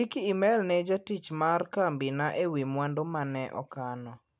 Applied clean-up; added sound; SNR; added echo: none; none; none; none.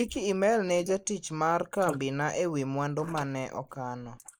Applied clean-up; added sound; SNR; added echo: neural mask model Resemble Enhance denoiser.